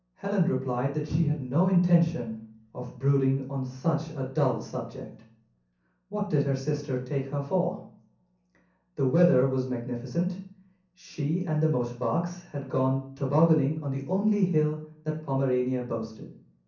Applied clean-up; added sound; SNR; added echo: none; none; none; reverberation time 0.6 s.